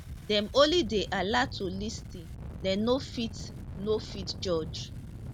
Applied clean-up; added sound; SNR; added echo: none; Engine starting; 10 dB; none.